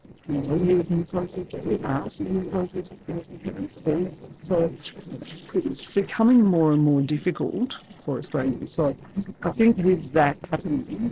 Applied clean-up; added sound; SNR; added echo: neural separator model SepFormer DNS4.